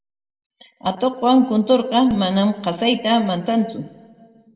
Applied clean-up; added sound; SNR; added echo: none; none; none; reverberation time 1.1 s.